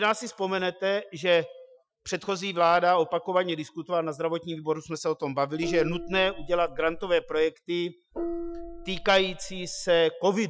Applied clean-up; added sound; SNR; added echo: classical method Wiener filter.